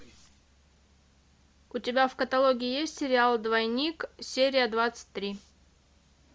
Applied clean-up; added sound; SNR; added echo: none; none; none; none.